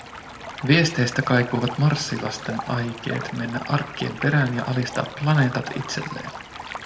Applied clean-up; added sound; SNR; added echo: none; Stream; 12 dB; reverberation time 0.8 s.